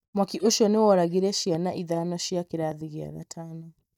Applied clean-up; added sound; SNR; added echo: neural mask model DeepFilterNet 3.